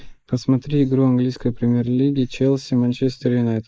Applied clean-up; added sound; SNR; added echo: neural mask model Resemble Enhance denoiser.